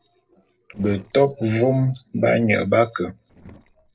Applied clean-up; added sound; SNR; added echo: neural separator model SepFormer DNS4.